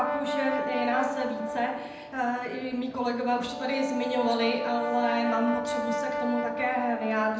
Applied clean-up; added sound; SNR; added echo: none; Brass instrument; 4 dB; reverberation time 0.8 s.